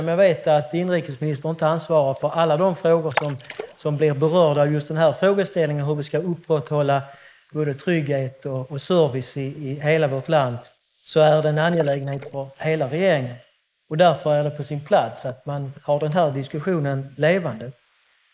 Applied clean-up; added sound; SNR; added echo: neural mask model Resemble Enhance denoiser.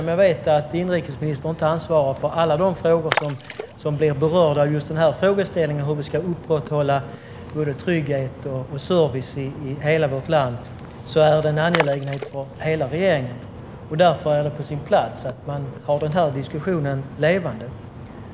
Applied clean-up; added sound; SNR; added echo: none; Splash, splatter; 13 dB; none.